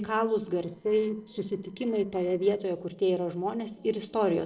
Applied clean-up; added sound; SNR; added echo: neural separator model SepFormer DNS4.